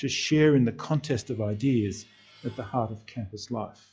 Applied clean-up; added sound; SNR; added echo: classical method log-MMSE.